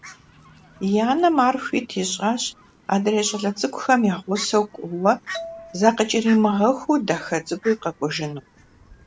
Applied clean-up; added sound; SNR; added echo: none; Marimba, xylophone + Fowl; 20 dB; none.